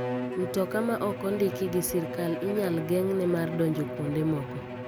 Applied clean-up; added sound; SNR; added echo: none; Bowed string instrument; 6 dB; none.